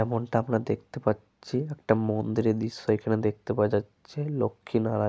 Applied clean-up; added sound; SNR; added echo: none; none; none; none.